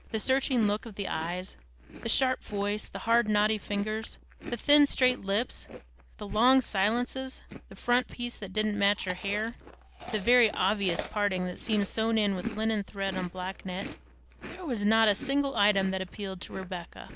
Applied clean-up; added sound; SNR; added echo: none; Chewing, mastication; 16 dB; none.